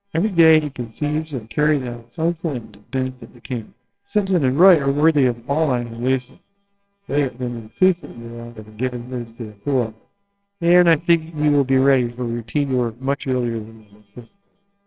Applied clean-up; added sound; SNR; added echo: neural separator model SepFormer WHAMR!.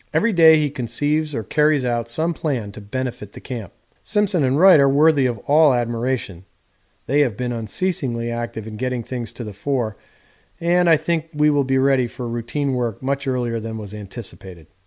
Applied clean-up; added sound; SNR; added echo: none; none; none; none.